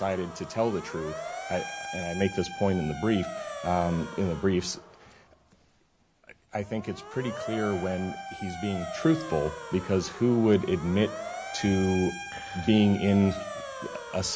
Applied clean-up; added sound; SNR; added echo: none; Motor vehicle (road) / Siren; 11 dB; none.